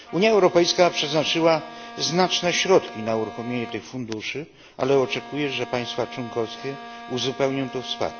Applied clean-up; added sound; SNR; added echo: none; Bowed string instrument; 16 dB; none.